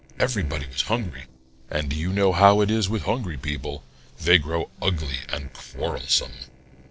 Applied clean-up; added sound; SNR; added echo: neural separator model SepFormer DNS4.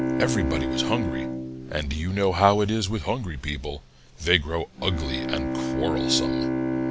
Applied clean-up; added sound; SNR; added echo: none; Bowed string instrument; 3 dB; none.